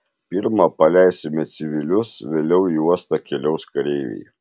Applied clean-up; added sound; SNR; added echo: none; none; none; none.